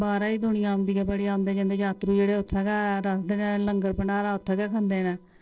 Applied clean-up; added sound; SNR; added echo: neural separator model SepFormer DNS4.